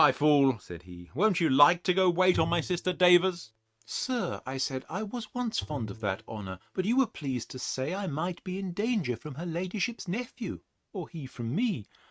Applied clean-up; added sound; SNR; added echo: neural mask model RNNoise.